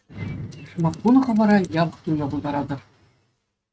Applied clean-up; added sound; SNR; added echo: neural mask model RNNoise.